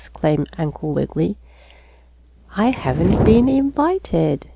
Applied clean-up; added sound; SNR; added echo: none; Fire; 3 dB; none.